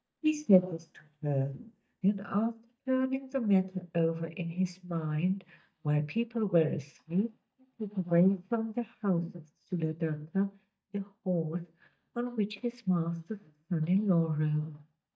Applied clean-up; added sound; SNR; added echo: neural mask model DeepFilterNet 3.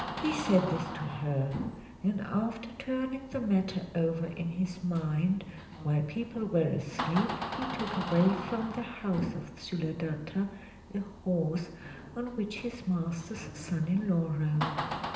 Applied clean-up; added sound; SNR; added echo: none; Door; 9 dB; reverberation time 0.9 s.